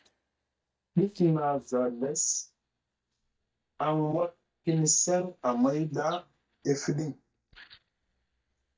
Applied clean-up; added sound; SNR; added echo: neural mask model DeepFilterNet 3.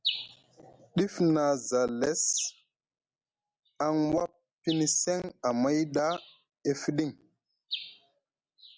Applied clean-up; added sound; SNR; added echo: none; none; none; none.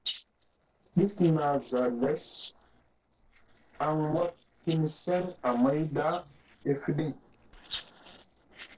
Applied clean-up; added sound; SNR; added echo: neural separator model SepFormer DNS4.